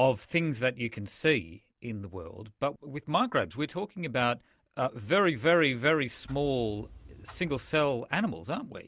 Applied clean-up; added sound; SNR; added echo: none; Clock; 19 dB; none.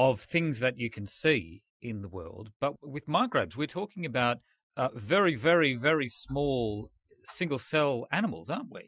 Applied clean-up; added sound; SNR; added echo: classical method Wiener filter.